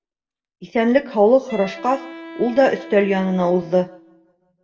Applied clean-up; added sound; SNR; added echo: none; Wind instrument, woodwind instrument; 19 dB; reverberation time 0.5 s.